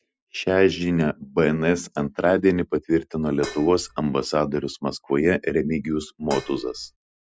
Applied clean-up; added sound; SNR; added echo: none; Dishes, pots, and pans; 14 dB; none.